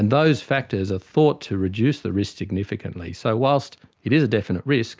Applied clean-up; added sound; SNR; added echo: none; none; none; none.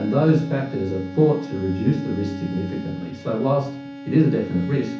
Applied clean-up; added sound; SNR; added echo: none; Bowed string instrument; 11 dB; reverberation time 0.6 s.